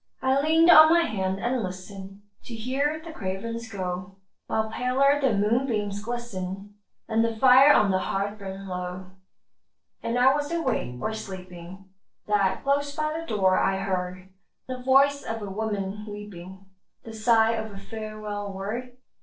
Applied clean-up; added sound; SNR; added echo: neural separator model SepFormer DNS4.